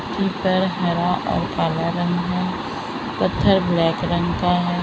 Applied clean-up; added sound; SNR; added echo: none; none; none; none.